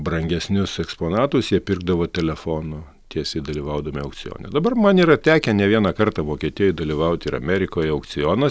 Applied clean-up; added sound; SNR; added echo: none; none; none; none.